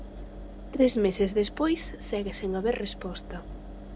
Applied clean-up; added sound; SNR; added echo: none; Engine; 12 dB; none.